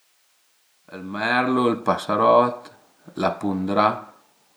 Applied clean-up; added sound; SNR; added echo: none; none; none; none.